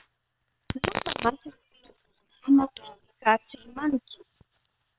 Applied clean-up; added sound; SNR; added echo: neural separator model SepFormer WHAM!.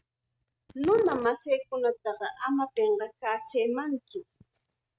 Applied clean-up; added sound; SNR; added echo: neural mask model RNNoise.